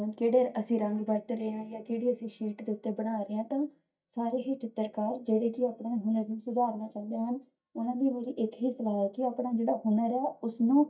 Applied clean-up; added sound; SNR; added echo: neural mask model DeepFilterNet 3.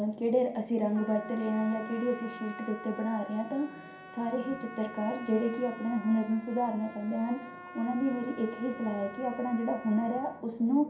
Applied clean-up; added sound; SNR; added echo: none; Trumpet; 15 dB; reverberation time 0.5 s.